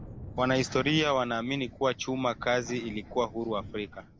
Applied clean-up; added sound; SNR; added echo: none; Thunder; 17 dB; none.